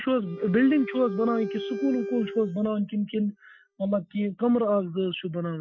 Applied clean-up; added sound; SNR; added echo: classical method Wiener filter.